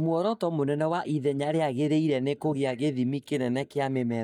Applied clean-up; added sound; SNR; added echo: neural mask model DeepFilterNet 3.